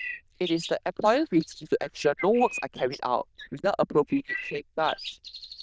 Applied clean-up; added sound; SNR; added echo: neural diffusion model UNIVERSE++.